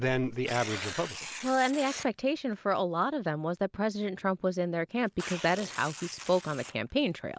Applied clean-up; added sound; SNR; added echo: none; Tearing; 14 dB; none.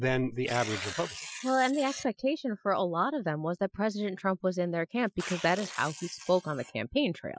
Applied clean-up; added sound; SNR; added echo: classical method Wiener filter.